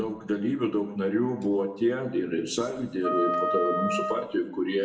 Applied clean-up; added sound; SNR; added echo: none; Wind instrument, woodwind instrument; 3 dB; reverberation time 0.7 s.